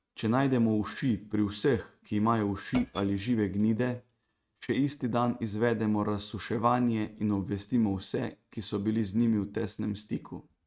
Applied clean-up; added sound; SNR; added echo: neural mask model RNNoise.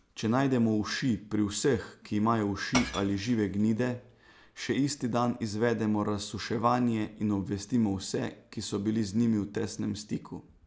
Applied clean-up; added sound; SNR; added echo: none; Shatter / Crushing; 12 dB; none.